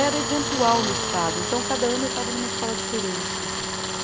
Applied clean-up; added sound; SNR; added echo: none; Tools; 0 dB; none.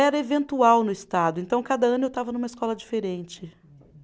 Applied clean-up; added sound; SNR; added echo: none; none; none; none.